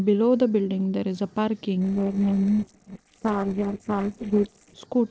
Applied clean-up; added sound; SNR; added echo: neural separator model SepFormer DNS4.